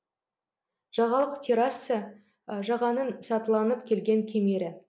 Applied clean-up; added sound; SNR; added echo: none; none; none; none.